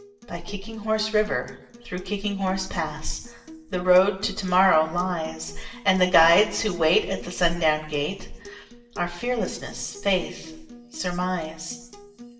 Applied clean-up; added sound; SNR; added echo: none; Acoustic guitar; 20 dB; reverberation time 0.7 s.